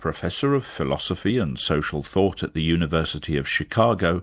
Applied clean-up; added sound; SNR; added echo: none; none; none; none.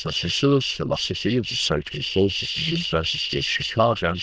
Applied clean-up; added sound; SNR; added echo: neural diffusion model UNIVERSE++.